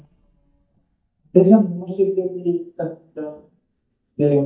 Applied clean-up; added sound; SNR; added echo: neural mask model DeepFilterNet 3.